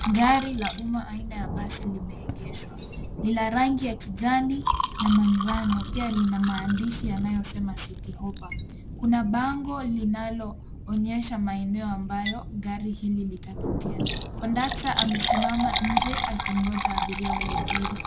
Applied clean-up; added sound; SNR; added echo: none; Liquid + Thunder; 3 dB; none.